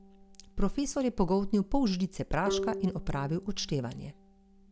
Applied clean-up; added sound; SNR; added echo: none; Bowed string instrument; 11 dB; none.